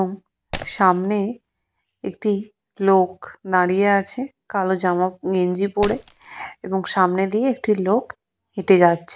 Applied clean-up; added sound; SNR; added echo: none; Shatter; 16 dB; none.